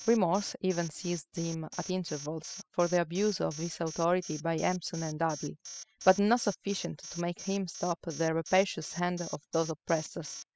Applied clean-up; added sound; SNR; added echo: classical method spectral subtraction.